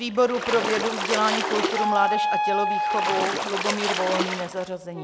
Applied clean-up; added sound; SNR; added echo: none; Splash, splatter + Wind instrument, woodwind instrument; 0 dB; none.